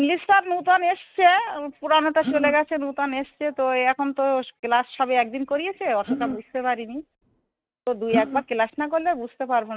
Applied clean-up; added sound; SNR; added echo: neural mask model RNNoise.